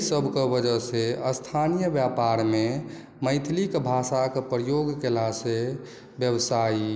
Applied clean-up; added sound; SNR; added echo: none; none; none; none.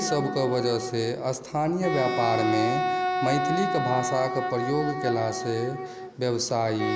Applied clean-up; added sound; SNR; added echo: none; Wind instrument, woodwind instrument; 3 dB; none.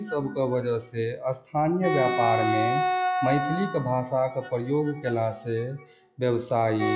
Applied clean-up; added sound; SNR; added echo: classical method log-MMSE.